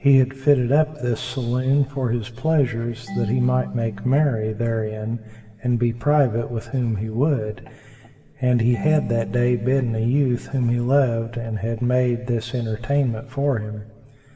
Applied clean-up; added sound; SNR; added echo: none; Marimba, xylophone / Wood; 17 dB; reverberation time 3.0 s.